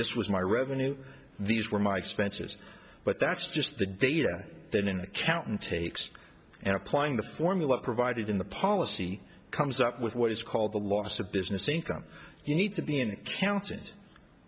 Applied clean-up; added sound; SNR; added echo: none; none; none; none.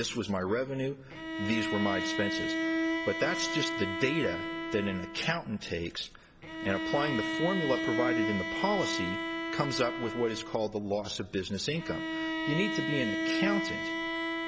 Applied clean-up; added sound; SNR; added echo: none; Bowed string instrument; 1 dB; none.